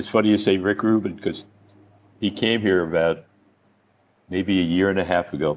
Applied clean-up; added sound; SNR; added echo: none; none; none; none.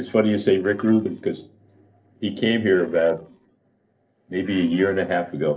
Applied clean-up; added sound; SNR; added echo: neural separator model SepFormer DNS4.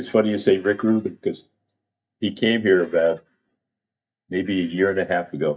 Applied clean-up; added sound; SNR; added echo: neural mask model DeepFilterNet 3.